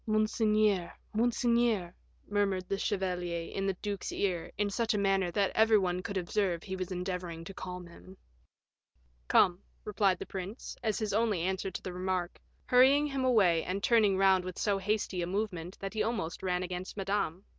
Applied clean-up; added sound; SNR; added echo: none; none; none; none.